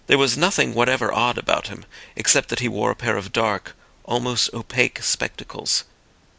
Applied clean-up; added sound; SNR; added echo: none; none; none; none.